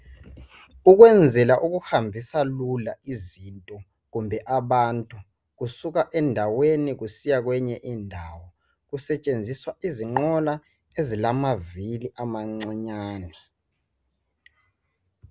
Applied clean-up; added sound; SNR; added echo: none; none; none; none.